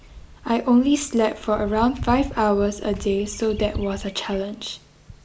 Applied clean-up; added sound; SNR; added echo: none; Bird vocalization, bird call, bird song; 13 dB; none.